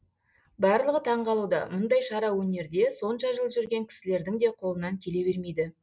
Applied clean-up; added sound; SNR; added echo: none; none; none; none.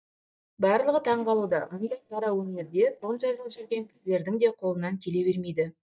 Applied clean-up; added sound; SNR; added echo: neural mask model DeepFilterNet 3.